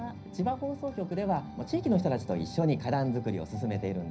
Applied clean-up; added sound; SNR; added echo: none; none; none; reverberation time 0.5 s.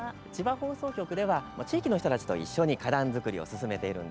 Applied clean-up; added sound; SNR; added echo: none; none; none; none.